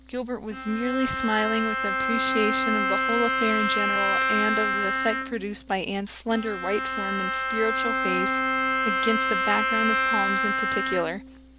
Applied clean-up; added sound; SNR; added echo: none; Bowed string instrument; -3 dB; none.